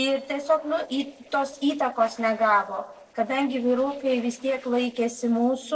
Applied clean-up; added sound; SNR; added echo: neural separator model SepFormer DNS4.